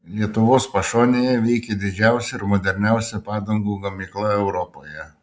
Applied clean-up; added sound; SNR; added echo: none; none; none; none.